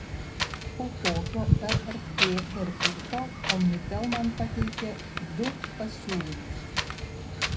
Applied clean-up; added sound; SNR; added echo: none; Wind; -2 dB; reverberation time 0.4 s.